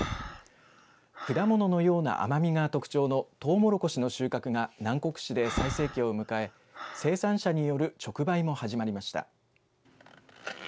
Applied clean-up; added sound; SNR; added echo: none; Breathing; 14 dB; none.